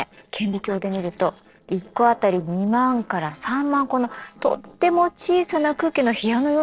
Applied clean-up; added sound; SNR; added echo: neural separator model SepFormer DNS4.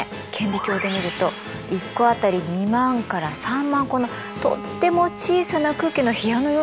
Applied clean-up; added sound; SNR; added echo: none; Bowed string instrument; 17 dB; none.